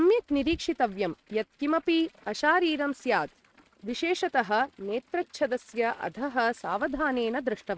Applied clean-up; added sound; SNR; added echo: neural mask model RNNoise.